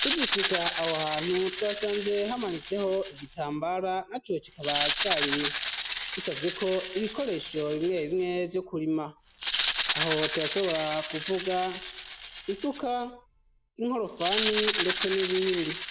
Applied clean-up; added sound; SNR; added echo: none; Rattle (instrument); 3 dB; none.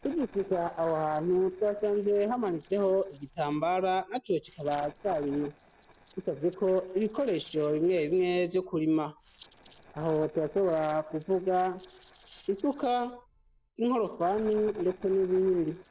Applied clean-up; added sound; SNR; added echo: neural separator model SepFormer DNS4.